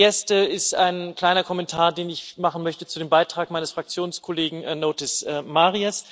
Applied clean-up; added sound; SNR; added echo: none; none; none; none.